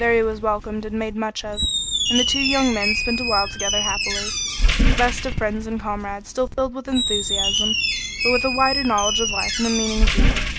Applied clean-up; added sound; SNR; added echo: none; Squeak; -1 dB; none.